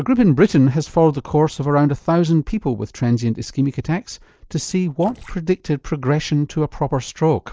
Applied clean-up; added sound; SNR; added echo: neural separator model SepFormer DNS4.